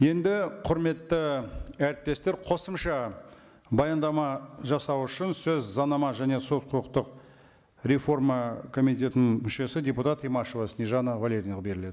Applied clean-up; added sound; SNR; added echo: none; none; none; none.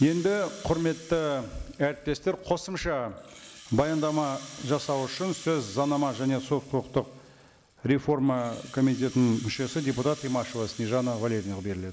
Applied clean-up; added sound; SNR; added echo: none; Rattle (instrument); 19 dB; none.